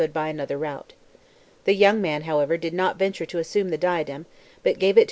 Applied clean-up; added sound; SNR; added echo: none; none; none; none.